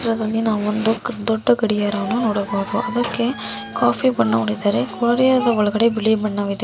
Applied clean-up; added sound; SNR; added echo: none; Electric guitar; 18 dB; none.